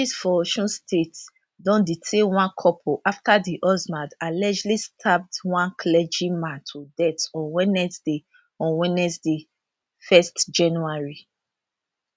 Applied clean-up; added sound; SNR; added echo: none; none; none; none.